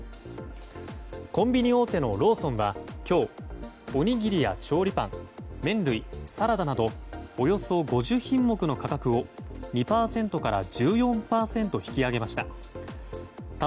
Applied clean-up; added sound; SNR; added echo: none; none; none; none.